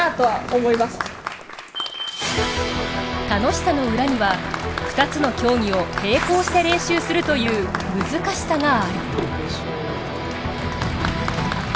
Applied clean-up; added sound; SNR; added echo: none; Applause; 11 dB; none.